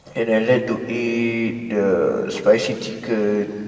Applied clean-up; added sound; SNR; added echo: none; none; none; reverberation time 2.7 s.